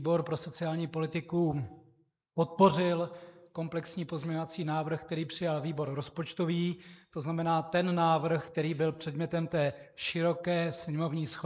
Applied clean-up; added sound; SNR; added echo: neural mask model Resemble Enhance denoiser.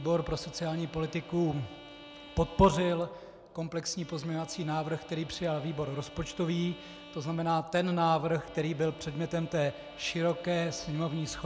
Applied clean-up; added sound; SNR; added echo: none; Bowed string instrument; 19 dB; none.